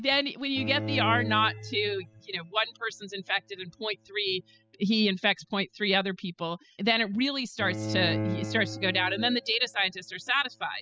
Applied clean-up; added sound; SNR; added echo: classical method spectral subtraction.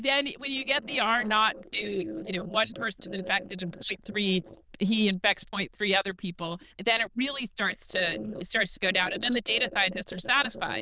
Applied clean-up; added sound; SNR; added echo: neural diffusion model UNIVERSE++.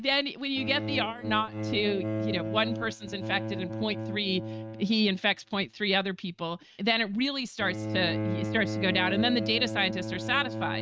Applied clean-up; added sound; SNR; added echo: neural mask model RNNoise.